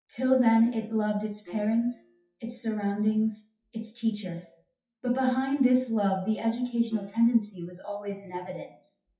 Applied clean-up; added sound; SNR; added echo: classical method WPE with log-MMSE.